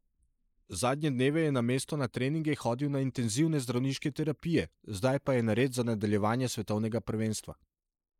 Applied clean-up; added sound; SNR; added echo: neural mask model Resemble Enhance denoiser.